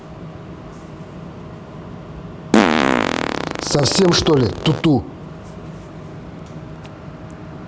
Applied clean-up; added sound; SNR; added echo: none; Fart; 2 dB; none.